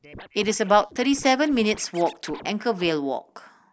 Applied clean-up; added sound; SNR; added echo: neural mask model Resemble Enhance denoiser.